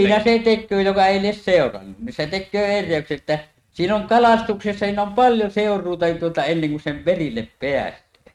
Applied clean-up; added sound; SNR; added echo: neural mask model RNNoise.